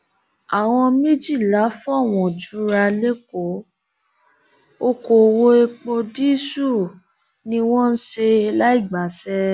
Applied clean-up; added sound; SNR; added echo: none; none; none; none.